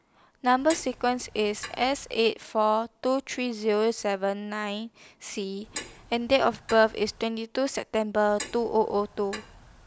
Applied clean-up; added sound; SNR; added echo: none; Clock; 16 dB; none.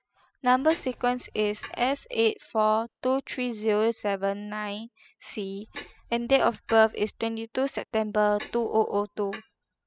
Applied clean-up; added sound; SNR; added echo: classical method spectral subtraction.